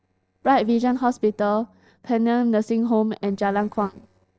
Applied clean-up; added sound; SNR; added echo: neural separator model SepFormer DNS4.